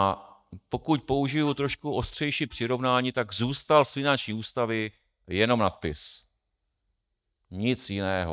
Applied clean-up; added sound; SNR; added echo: neural mask model DeepFilterNet 3.